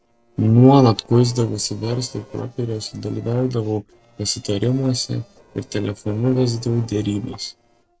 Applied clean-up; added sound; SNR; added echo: neural separator model SepFormer DNS4.